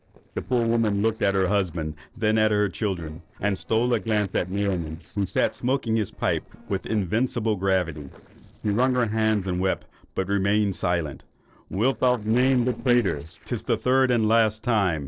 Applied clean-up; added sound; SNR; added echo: neural separator model SepFormer DNS4.